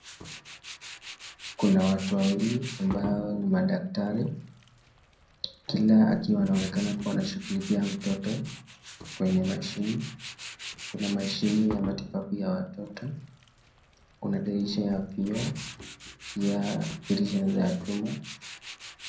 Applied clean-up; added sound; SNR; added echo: none; Tools; 14 dB; reverberation time 0.5 s.